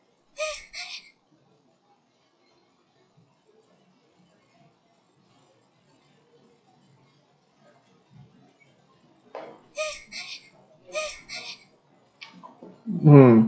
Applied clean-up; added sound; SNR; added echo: classical method log-MMSE.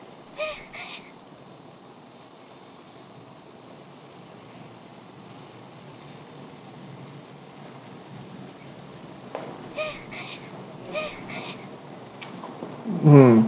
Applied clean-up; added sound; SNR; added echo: none; Gasp; 9 dB; none.